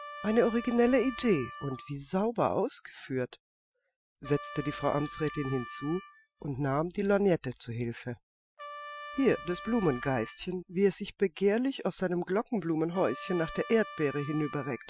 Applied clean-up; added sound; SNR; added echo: classical method Wiener filter.